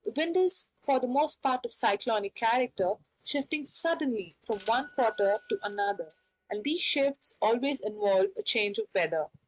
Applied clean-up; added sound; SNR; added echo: neural mask model RNNoise.